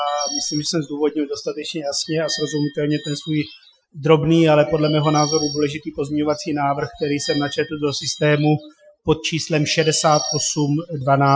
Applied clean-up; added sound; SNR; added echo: classical method Wiener filter.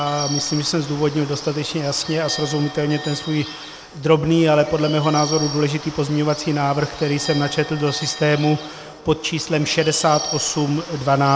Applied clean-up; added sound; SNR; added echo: none; Bird / Bell; 12 dB; none.